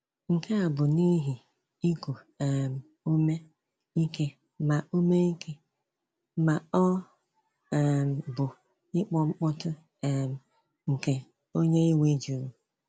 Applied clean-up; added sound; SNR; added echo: none; none; none; none.